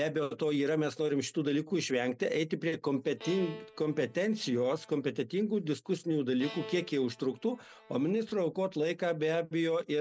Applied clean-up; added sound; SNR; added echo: none; Bowed string instrument; 18 dB; none.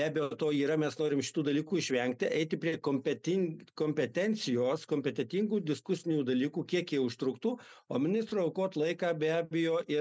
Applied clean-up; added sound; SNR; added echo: none; none; none; none.